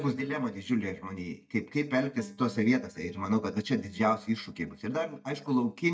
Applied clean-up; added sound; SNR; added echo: neural mask model DeepFilterNet 3.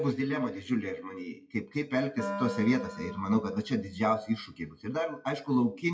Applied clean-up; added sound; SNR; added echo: classical method WPE with log-MMSE.